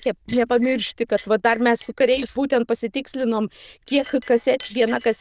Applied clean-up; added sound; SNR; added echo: neural diffusion model UNIVERSE++.